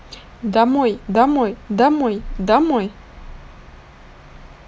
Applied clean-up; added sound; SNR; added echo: none; none; none; none.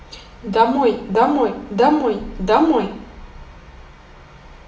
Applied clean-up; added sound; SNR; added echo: none; none; none; reverberation time 0.7 s.